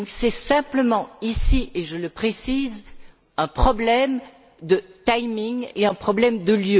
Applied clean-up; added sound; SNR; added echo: none; none; none; none.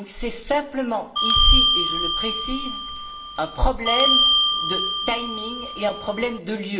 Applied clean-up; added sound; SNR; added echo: none; Bell; -4 dB; reverberation time 0.6 s.